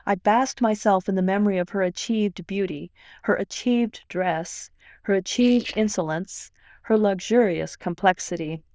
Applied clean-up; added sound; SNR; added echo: neural diffusion model UNIVERSE++.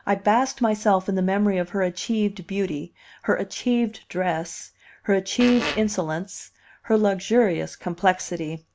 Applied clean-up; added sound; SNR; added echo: none; Fart; 6 dB; none.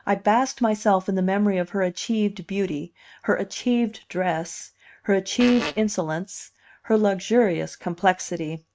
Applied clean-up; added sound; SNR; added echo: neural mask model RNNoise.